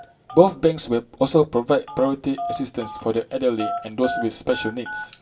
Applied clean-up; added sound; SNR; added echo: none; Telephone; 12 dB; reverberation time 0.2 s.